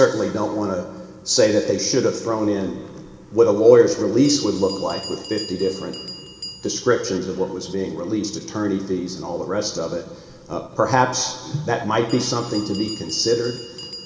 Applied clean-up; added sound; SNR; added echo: none; Bell; 19 dB; reverberation time 2.1 s.